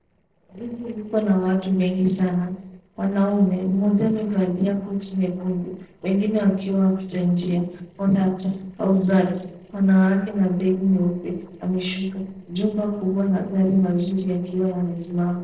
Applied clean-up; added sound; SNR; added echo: neural separator model SepFormer DNS4.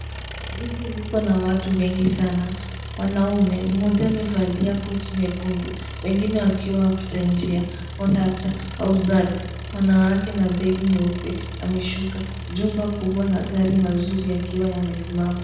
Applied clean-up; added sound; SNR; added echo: none; Engine; 9 dB; reverberation time 0.9 s.